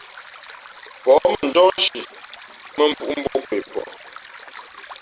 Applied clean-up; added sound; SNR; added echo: none; Stream; 15 dB; none.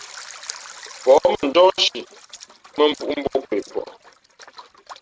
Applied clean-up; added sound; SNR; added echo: neural mask model RNNoise.